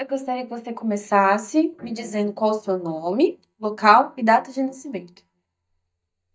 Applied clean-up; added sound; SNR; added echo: neural mask model DeepFilterNet 3.